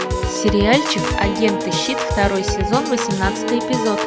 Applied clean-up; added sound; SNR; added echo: none; Piano / Organ; 1 dB; none.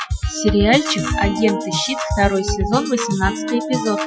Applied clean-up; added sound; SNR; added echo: classical method Wiener filter.